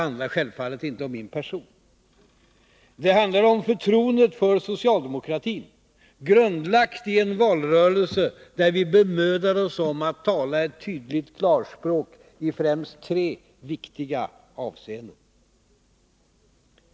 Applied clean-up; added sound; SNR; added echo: none; none; none; none.